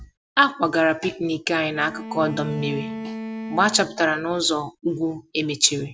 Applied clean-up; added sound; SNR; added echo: none; Bowed string instrument; 11 dB; none.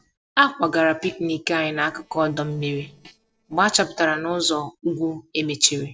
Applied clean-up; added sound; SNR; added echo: neural separator model SepFormer DNS4.